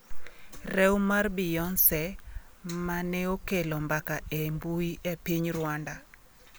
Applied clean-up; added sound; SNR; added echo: none; none; none; none.